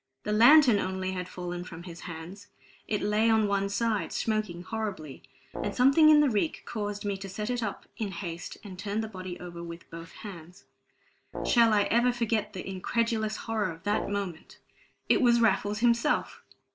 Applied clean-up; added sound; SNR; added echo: none; Brass instrument; 11 dB; none.